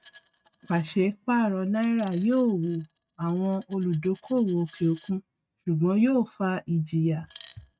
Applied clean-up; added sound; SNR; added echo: neural mask model RNNoise.